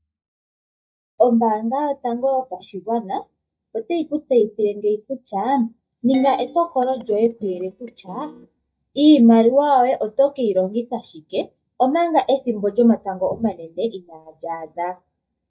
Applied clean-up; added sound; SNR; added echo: neural mask model DeepFilterNet 3.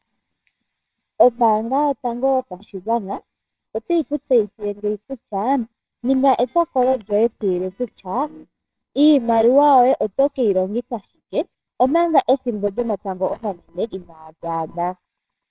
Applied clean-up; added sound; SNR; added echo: neural separator model SepFormer WHAMR!.